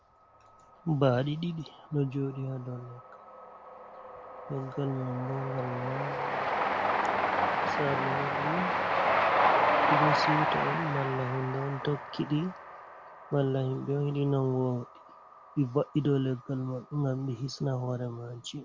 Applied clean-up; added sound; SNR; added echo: none; Train; 0 dB; none.